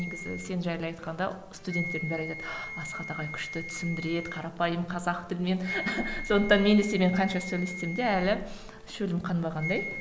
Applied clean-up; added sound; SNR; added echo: none; Wind instrument, woodwind instrument; 11 dB; none.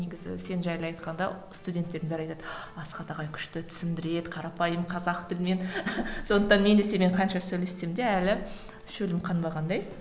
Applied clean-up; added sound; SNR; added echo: none; none; none; none.